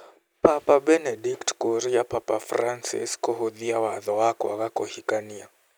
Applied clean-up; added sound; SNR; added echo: none; none; none; none.